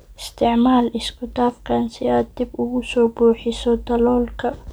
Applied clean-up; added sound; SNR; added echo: none; none; none; none.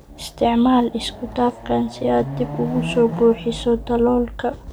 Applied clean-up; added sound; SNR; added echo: none; Chatter / Car passing by / Motorcycle / Traffic noise, roadway noise / Accelerating, revving, vroom; 12 dB; none.